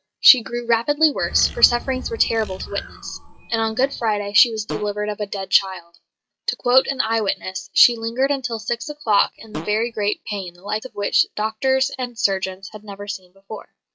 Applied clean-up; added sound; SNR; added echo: classical method log-MMSE.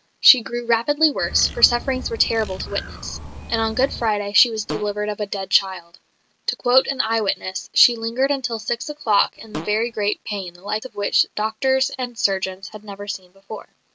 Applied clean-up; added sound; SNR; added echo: none; Bird + Fart; 11 dB; none.